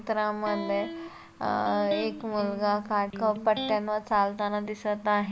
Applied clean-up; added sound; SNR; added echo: none; Electric guitar; 10 dB; none.